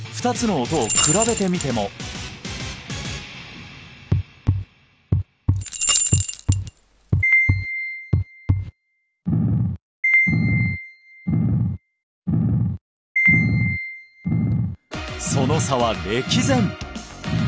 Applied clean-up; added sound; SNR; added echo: none; Piano + Rattle / Keys jangling; 1 dB; none.